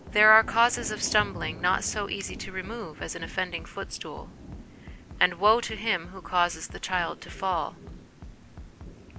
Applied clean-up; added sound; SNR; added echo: none; Thunder / Rain + Bass drum; 14 dB; none.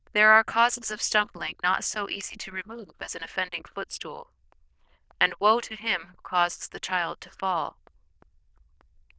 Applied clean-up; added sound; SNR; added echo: neural diffusion model UNIVERSE++.